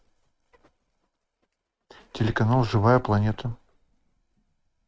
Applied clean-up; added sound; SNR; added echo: neural mask model RNNoise.